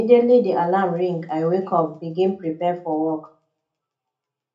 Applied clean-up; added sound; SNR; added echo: none; none; none; reverberation time 0.3 s.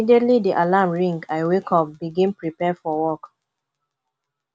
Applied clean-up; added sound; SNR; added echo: none; none; none; none.